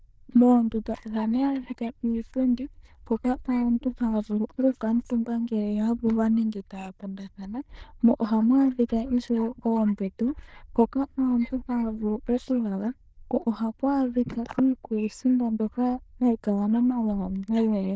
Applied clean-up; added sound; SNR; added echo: neural diffusion model UNIVERSE++.